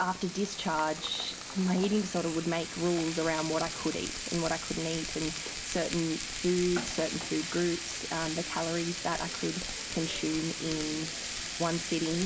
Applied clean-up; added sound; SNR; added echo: none; Frying (food); 6 dB; reverberation time 0.5 s.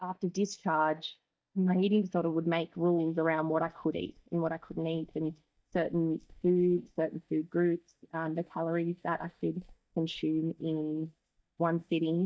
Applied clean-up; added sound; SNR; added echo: neural mask model DeepFilterNet 3.